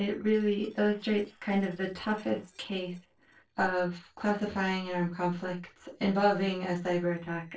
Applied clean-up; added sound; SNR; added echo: neural separator model SepFormer DNS4.